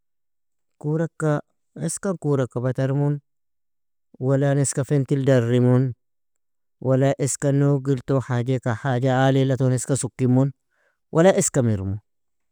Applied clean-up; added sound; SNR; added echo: none; none; none; none.